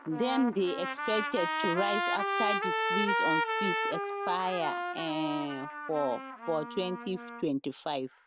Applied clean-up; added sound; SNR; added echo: none; Trumpet; 1 dB; none.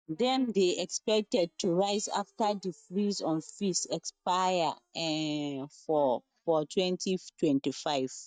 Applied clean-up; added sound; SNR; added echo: neural mask model DeepFilterNet 3.